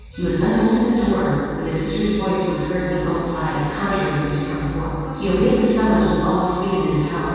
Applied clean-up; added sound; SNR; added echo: none; Wind instrument, woodwind instrument; 17 dB; reverberation time 2.1 s.